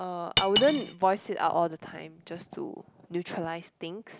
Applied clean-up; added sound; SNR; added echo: none; Cutlery, silverware; -3 dB; none.